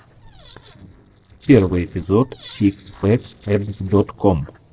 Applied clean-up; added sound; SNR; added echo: neural separator model SepFormer DNS4.